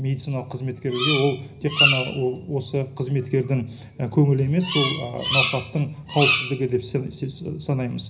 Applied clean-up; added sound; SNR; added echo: none; Bird vocalization, bird call, bird song; 4 dB; reverberation time 0.4 s.